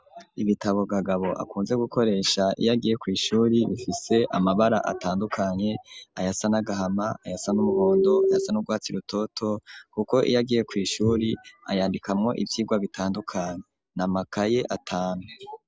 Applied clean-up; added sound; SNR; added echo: none; none; none; none.